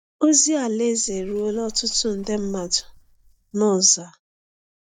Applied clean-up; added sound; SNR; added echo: neural mask model DeepFilterNet 3.